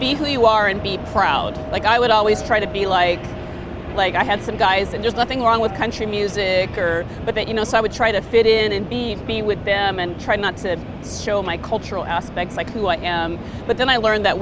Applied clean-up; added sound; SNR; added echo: none; none; none; none.